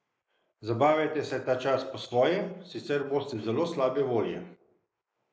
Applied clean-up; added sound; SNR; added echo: neural mask model Resemble Enhance denoiser.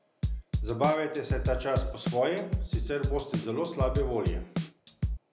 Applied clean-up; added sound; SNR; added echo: none; Drum / Drum kit; 0 dB; none.